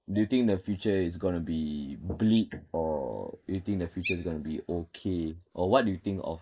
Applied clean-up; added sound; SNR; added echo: neural mask model Resemble Enhance denoiser.